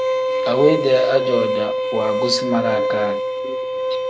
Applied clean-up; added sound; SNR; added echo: none; Bowed string instrument; -1 dB; none.